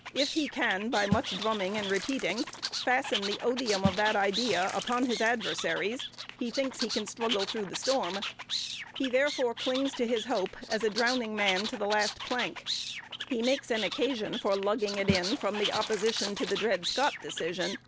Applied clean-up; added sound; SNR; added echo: none; Water / Splash, splatter + Animal; 6 dB; none.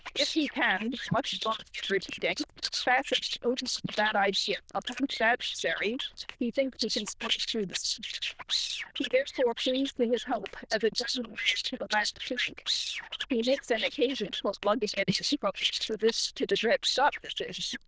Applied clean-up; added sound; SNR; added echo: neural diffusion model UNIVERSE++.